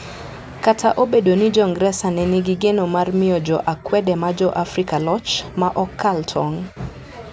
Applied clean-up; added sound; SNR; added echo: none; none; none; none.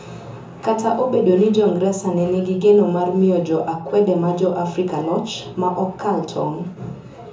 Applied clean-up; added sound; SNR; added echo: none; none; none; reverberation time 0.6 s.